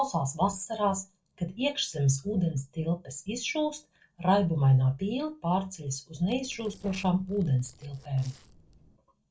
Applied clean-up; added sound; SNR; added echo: neural separator model SepFormer DNS4.